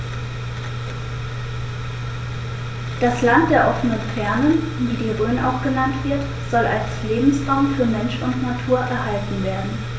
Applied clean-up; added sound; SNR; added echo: none; none; none; none.